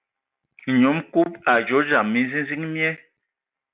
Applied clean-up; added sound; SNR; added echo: none; none; none; none.